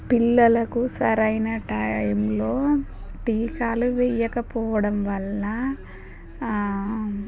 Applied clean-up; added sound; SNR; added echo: none; none; none; none.